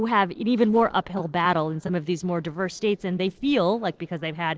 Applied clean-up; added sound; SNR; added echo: neural separator model SepFormer DNS4.